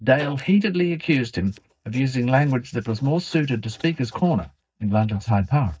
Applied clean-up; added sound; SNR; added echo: neural mask model DeepFilterNet 3.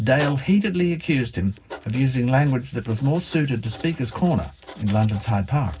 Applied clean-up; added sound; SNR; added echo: none; Writing; 19 dB; reverberation time 0.4 s.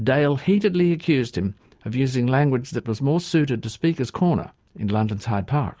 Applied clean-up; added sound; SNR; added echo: none; none; none; none.